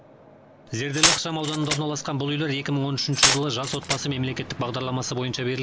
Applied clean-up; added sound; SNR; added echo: none; Glass; -3 dB; none.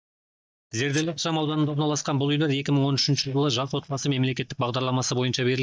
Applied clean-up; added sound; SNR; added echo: neural mask model DeepFilterNet 3.